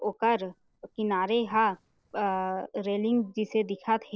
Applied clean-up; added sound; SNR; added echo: neural separator model SepFormer DNS4.